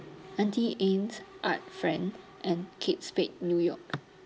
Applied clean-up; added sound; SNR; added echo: none; Mechanisms; 20 dB; none.